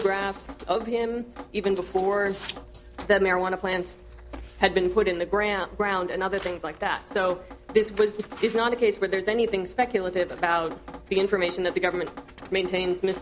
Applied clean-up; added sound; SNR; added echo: none; Drip; 18 dB; none.